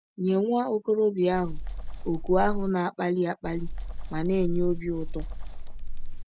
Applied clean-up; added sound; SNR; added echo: none; Wind; 2 dB; none.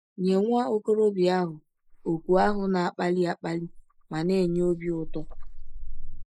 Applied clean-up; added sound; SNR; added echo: neural mask model Resemble Enhance denoiser.